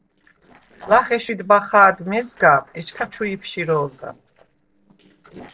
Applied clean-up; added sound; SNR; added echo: neural separator model SepFormer DNS4.